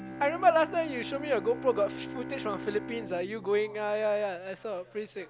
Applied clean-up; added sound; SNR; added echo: none; Bowed string instrument; 12 dB; none.